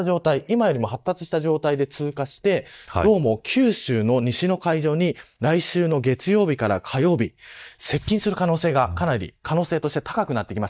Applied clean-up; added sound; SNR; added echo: neural mask model DeepFilterNet 3.